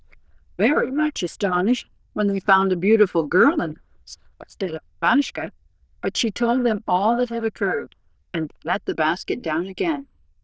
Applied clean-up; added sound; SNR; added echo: neural diffusion model UNIVERSE++.